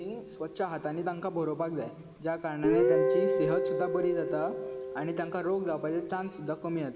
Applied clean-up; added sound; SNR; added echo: none; Guitar; 0 dB; none.